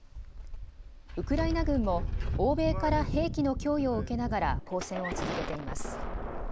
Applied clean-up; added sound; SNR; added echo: none; none; none; none.